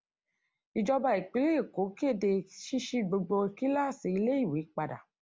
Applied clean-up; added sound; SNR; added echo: none; none; none; none.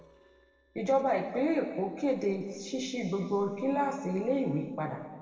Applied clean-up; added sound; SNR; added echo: neural separator model SepFormer DNS4.